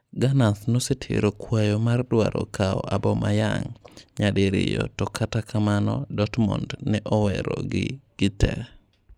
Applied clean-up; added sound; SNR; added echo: none; none; none; none.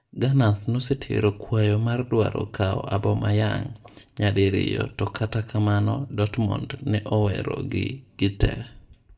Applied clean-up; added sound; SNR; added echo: none; none; none; reverberation time 0.3 s.